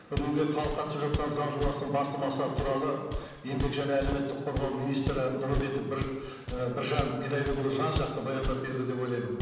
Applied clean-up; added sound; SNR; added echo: none; Walk, footsteps; 7 dB; reverberation time 1.2 s.